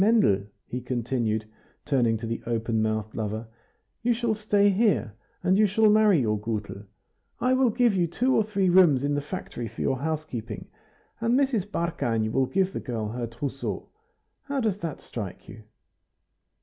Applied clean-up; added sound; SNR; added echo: none; none; none; none.